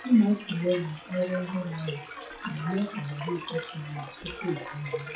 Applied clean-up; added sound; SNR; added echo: classical method WPE with log-MMSE.